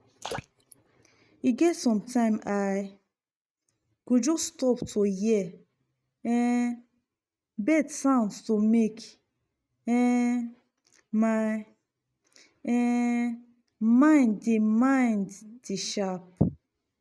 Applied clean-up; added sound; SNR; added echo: neural mask model RNNoise.